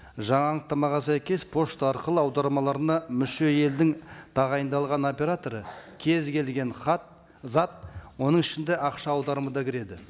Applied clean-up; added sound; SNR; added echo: none; none; none; none.